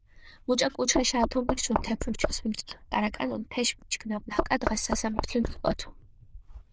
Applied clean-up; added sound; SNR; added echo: neural diffusion model UNIVERSE++.